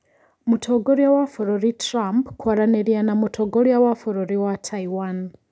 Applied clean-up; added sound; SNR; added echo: none; none; none; none.